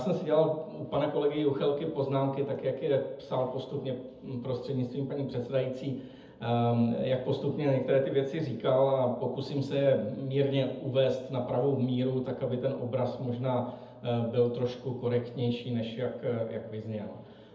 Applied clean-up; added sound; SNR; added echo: none; none; none; reverberation time 0.7 s.